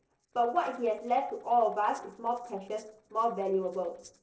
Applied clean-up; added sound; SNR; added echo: neural separator model SepFormer DNS4.